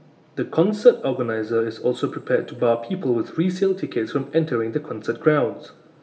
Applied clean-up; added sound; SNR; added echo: none; none; none; reverberation time 1.0 s.